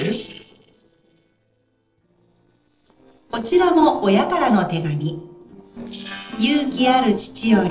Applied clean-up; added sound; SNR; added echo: neural separator model SepFormer DNS4.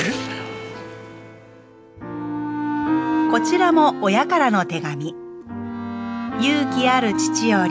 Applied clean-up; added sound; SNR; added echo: none; none; none; none.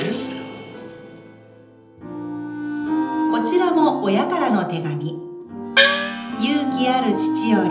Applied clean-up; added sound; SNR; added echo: none; Gong; -3 dB; reverberation time 1.2 s.